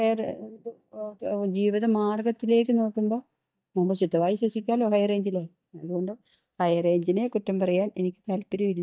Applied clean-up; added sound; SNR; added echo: neural mask model DeepFilterNet 3.